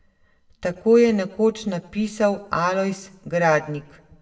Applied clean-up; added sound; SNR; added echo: none; none; none; reverberation time 0.6 s.